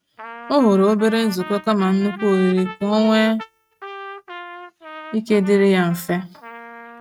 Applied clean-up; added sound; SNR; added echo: neural mask model RNNoise.